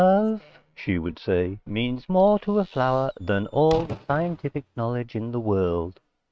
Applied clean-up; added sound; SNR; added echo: neural mask model RNNoise.